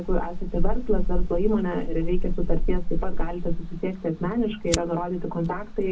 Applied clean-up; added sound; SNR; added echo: none; Fire; -4 dB; reverberation time 0.4 s.